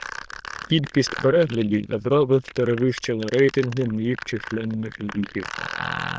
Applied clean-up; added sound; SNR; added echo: neural diffusion model UNIVERSE++.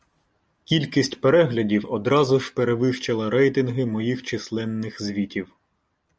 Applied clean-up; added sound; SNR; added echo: none; none; none; none.